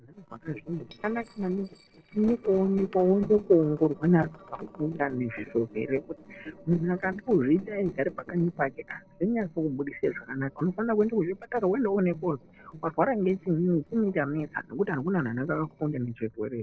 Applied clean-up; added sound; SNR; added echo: neural separator model SepFormer DNS4.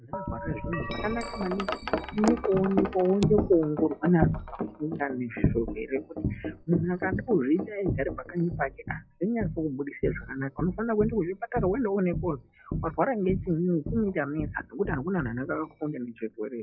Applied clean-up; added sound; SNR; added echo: classical method log-MMSE.